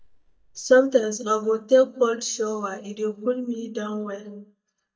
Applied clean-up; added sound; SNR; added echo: neural mask model DeepFilterNet 3.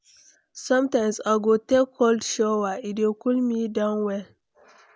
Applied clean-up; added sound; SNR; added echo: none; none; none; none.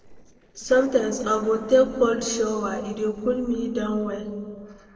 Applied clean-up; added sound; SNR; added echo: neural separator model SepFormer DNS4.